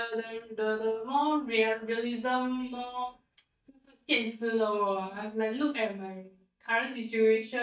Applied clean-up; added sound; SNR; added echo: neural mask model DeepFilterNet 3.